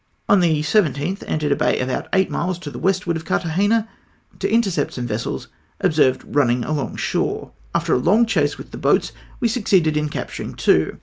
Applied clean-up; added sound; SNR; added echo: none; none; none; none.